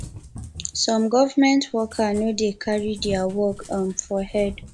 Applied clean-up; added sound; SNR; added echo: none; Cat; 17 dB; none.